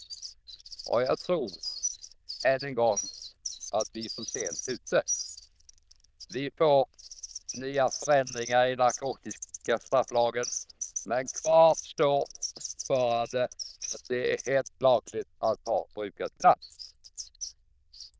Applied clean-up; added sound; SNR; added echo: neural diffusion model UNIVERSE++.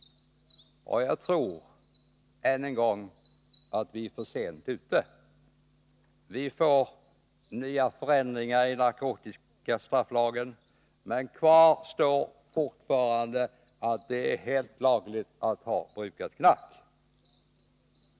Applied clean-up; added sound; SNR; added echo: none; Bird vocalization, bird call, bird song; 11 dB; none.